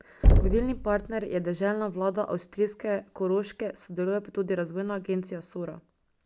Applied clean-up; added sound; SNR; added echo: none; Knock; -3 dB; none.